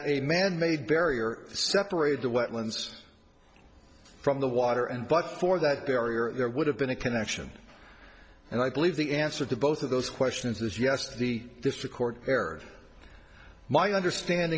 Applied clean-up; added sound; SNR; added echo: none; none; none; none.